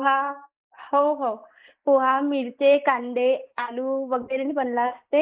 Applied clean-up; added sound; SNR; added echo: neural mask model Resemble Enhance denoiser.